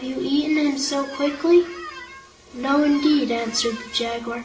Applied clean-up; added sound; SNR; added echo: none; Squeak; 17 dB; reverberation time 0.6 s.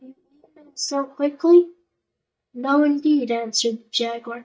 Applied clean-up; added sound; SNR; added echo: neural mask model DeepFilterNet 3.